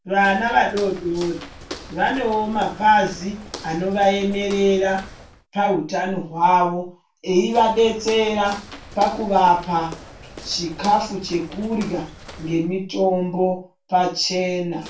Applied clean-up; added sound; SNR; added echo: none; Walk, footsteps; 18 dB; reverberation time 0.3 s.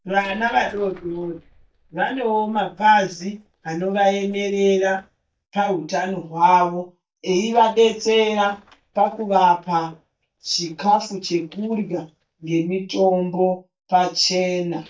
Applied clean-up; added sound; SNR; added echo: neural mask model DeepFilterNet 3.